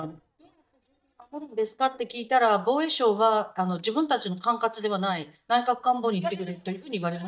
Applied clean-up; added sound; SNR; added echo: neural mask model DeepFilterNet 3.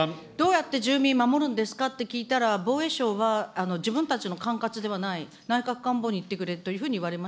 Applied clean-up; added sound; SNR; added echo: none; none; none; none.